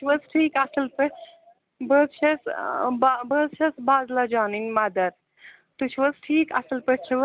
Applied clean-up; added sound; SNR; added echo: none; none; none; none.